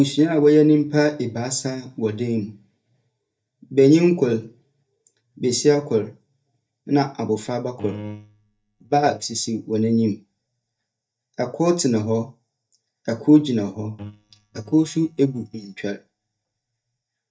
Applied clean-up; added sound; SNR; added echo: neural mask model DeepFilterNet 3.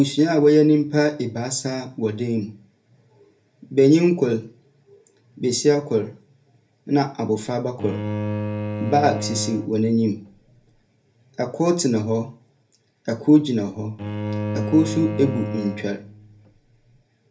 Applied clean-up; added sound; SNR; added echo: none; Bowed string instrument; 7 dB; reverberation time 0.3 s.